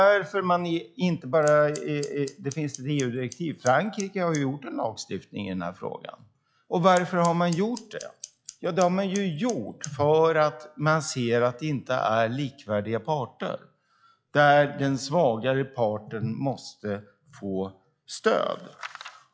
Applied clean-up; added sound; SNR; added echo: classical method log-MMSE.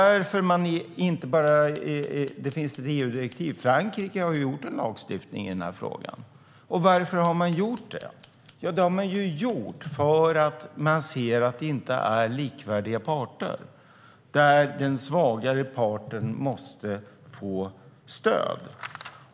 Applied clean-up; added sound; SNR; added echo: none; Scissors; 17 dB; none.